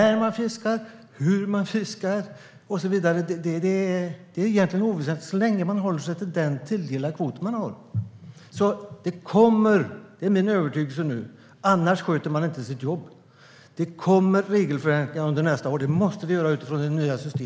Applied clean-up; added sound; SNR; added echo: none; none; none; none.